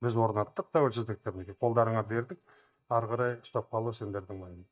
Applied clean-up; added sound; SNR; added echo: neural mask model DeepFilterNet 3.